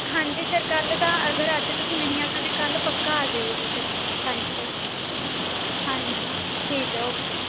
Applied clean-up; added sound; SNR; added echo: none; Rain; -2 dB; none.